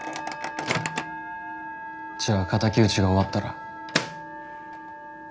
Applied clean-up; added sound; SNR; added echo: none; Microwave oven + Musical instrument; 6 dB; none.